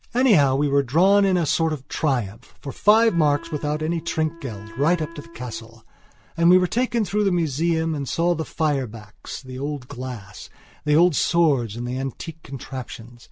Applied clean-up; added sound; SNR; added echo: none; Wind instrument, woodwind instrument; 19 dB; none.